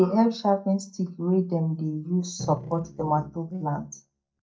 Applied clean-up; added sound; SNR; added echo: neural mask model DeepFilterNet 3.